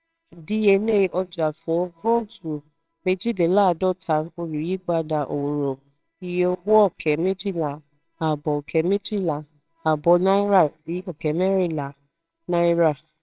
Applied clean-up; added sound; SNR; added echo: neural separator model SepFormer WHAMR!.